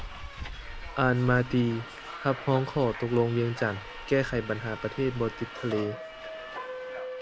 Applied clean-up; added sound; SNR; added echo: none; Subway, metro, underground; 11 dB; none.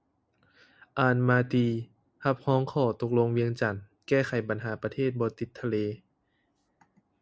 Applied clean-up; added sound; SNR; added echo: none; none; none; none.